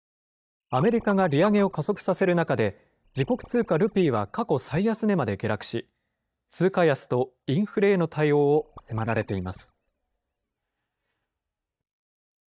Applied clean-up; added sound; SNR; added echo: neural mask model DeepFilterNet 3.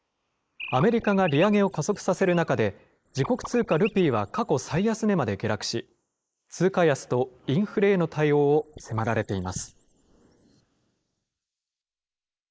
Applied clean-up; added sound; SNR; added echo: neural mask model Resemble Enhance denoiser.